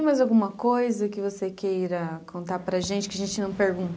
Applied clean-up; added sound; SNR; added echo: none; none; none; none.